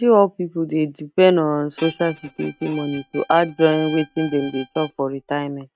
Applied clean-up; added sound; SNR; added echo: neural mask model RNNoise.